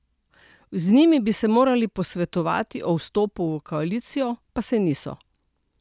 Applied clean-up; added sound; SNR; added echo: none; none; none; none.